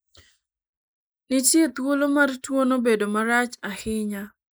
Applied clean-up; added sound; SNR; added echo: neural mask model Resemble Enhance denoiser.